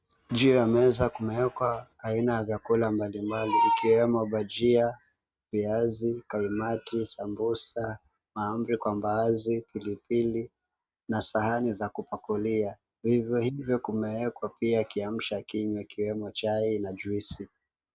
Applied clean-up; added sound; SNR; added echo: none; none; none; none.